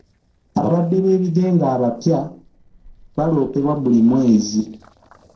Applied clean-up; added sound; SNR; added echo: neural separator model SepFormer DNS4.